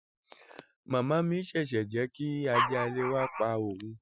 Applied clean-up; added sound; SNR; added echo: classical method spectral subtraction.